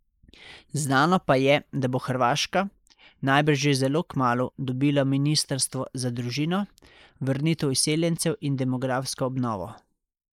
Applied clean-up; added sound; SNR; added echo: neural mask model Resemble Enhance denoiser.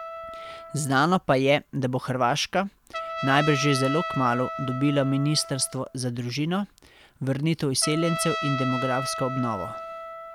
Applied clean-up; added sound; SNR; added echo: none; Trumpet; 9 dB; none.